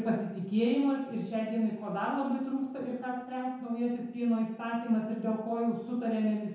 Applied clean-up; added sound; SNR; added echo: none; none; none; reverberation time 0.9 s.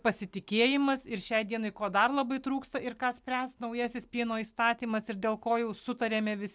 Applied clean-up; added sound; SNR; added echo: none; none; none; none.